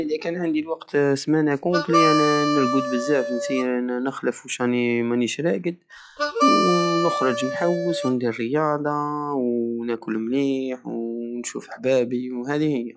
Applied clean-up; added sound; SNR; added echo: classical method log-MMSE.